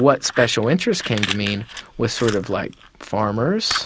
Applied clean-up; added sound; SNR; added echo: none; Fire; 11 dB; none.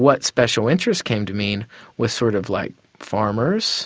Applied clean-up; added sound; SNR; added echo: none; none; none; none.